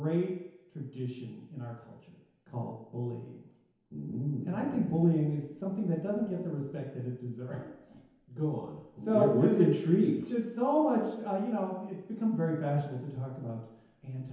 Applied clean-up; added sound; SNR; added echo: none; none; none; reverberation time 1.0 s.